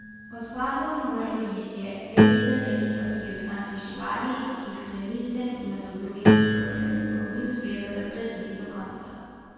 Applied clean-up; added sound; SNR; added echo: none; Piano; -5 dB; reverberation time 2.1 s.